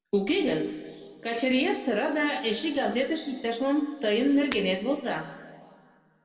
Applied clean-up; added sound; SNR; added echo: none; Shatter; 17 dB; reverberation time 1.7 s.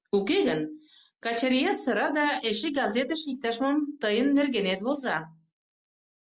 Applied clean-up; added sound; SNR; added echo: none; none; none; none.